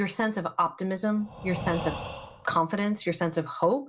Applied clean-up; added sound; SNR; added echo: none; Breathing; 11 dB; reverberation time 0.2 s.